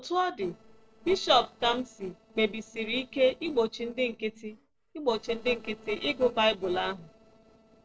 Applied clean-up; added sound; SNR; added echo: neural separator model SepFormer DNS4.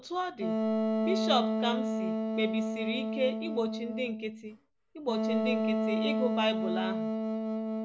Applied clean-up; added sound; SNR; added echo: none; Wind instrument, woodwind instrument; -3 dB; none.